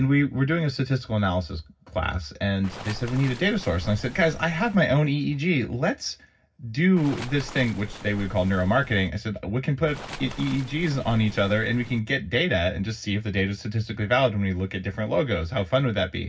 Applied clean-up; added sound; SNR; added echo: none; Waves, surf; 14 dB; reverberation time 0.4 s.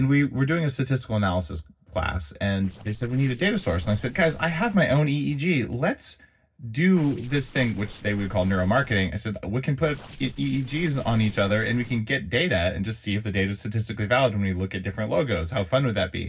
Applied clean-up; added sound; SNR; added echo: neural separator model SepFormer DNS4.